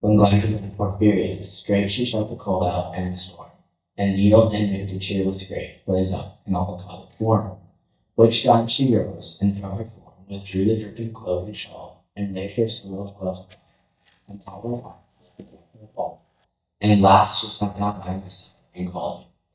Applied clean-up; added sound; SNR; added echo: neural mask model DeepFilterNet 3.